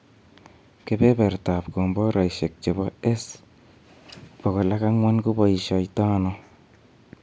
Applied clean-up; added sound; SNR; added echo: none; none; none; none.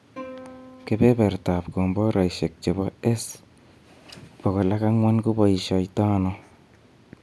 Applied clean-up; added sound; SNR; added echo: none; Plucked string instrument; 20 dB; none.